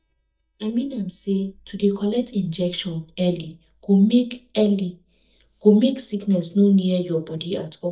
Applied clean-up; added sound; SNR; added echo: neural mask model DeepFilterNet 3.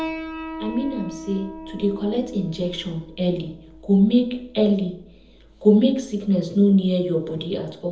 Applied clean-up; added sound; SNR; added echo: none; Piano; 15 dB; reverberation time 0.7 s.